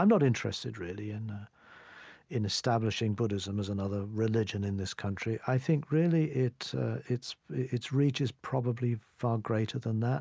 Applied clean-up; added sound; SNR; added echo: none; none; none; none.